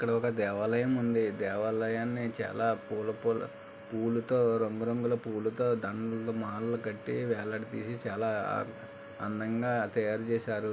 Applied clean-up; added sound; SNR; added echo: none; Wind instrument, woodwind instrument; 20 dB; none.